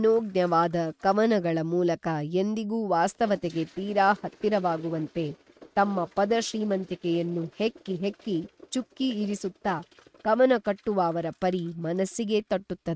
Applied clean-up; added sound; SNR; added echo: neural mask model RNNoise.